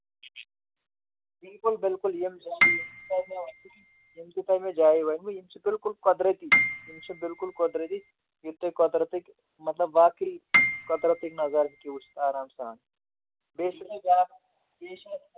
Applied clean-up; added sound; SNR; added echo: none; Piano; -1 dB; none.